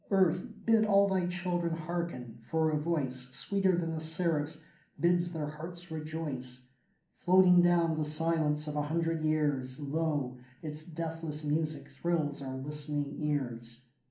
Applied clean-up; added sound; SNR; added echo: none; none; none; reverberation time 0.6 s.